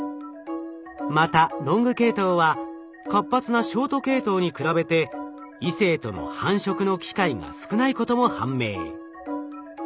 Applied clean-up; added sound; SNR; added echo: none; none; none; none.